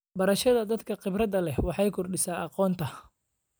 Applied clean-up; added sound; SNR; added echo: none; none; none; none.